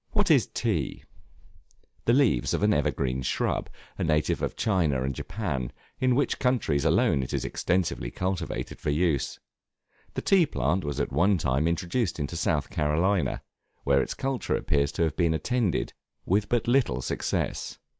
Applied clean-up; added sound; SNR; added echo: none; none; none; none.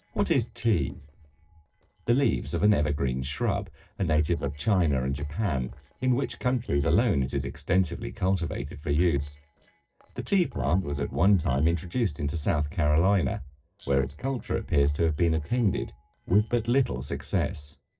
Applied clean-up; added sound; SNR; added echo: neural separator model SepFormer DNS4.